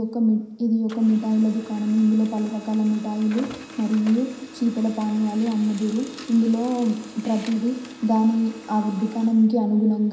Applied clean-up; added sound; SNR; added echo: none; Printer; 19 dB; reverberation time 0.9 s.